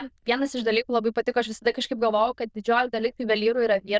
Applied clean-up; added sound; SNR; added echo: neural diffusion model UNIVERSE++.